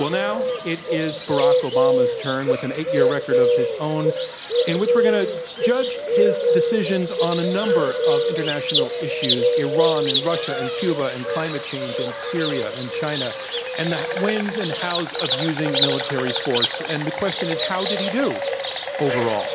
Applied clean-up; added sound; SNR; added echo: none; Bird; -3 dB; none.